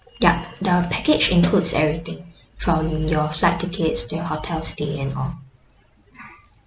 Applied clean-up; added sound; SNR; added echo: none; Keys jangling; 18 dB; none.